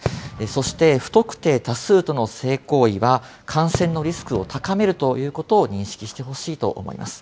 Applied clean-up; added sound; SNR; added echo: none; Fireworks; 15 dB; none.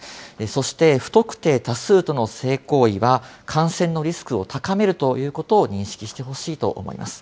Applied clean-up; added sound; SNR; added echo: none; none; none; none.